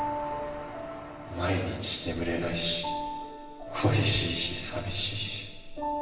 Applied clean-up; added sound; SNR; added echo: none; Drawer open or close; 12 dB; reverberation time 1.1 s.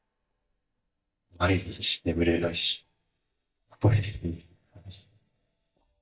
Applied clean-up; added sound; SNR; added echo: neural mask model DeepFilterNet 3.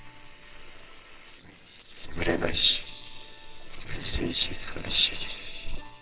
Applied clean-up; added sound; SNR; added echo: neural separator model SepFormer WHAMR!.